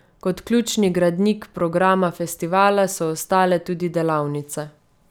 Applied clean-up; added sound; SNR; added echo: none; none; none; none.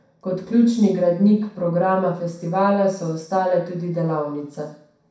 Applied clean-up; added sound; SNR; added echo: none; none; none; reverberation time 0.6 s.